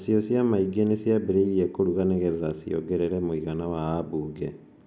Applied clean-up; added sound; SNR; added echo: none; none; none; none.